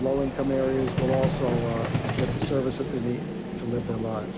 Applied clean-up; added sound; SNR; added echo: none; Vehicle; 1 dB; none.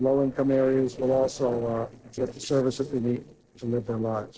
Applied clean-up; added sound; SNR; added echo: neural separator model SepFormer DNS4.